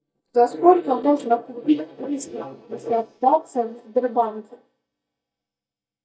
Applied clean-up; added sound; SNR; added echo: neural mask model DeepFilterNet 3.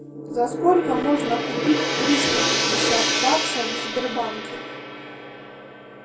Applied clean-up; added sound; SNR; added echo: none; Gong; -1 dB; reverberation time 0.3 s.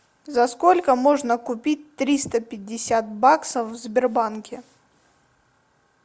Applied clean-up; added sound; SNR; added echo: none; none; none; none.